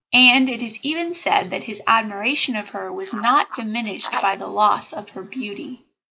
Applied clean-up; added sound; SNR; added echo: neural mask model Resemble Enhance denoiser.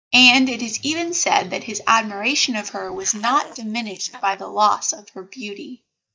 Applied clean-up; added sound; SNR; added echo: neural mask model DeepFilterNet 3.